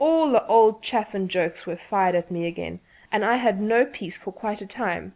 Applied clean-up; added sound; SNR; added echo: none; none; none; none.